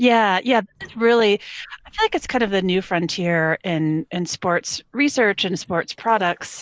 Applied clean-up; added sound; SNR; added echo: neural mask model Resemble Enhance denoiser.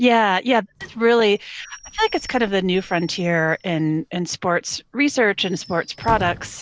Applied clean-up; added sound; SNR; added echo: none; Squeak / Slam / Wood; 19 dB; none.